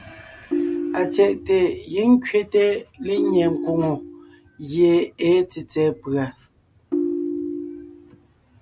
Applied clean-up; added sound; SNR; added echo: none; Ringtone; 5 dB; none.